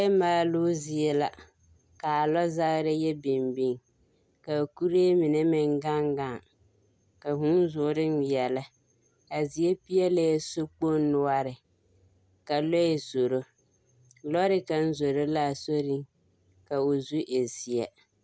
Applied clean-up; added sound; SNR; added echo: none; none; none; none.